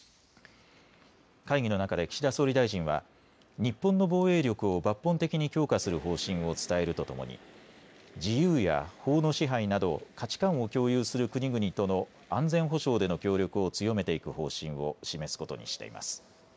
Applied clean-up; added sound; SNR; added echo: none; none; none; none.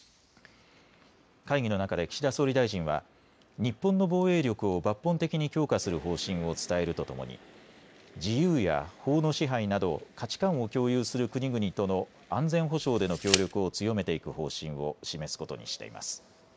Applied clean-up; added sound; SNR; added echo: none; Tick; 7 dB; none.